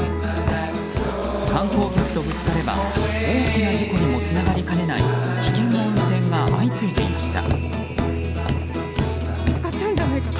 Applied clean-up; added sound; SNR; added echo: none; Guitar; -4 dB; none.